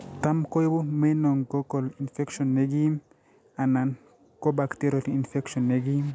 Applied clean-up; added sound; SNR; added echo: none; none; none; none.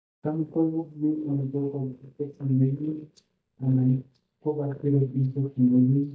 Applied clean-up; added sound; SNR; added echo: neural mask model DeepFilterNet 3.